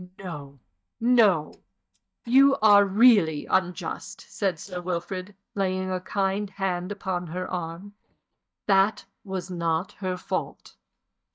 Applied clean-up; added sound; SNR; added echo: neural mask model DeepFilterNet 3.